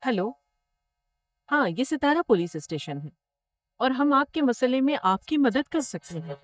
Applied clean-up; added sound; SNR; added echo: neural mask model DeepFilterNet 3.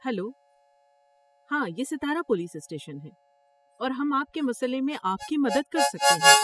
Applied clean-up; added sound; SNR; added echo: classical method spectral subtraction.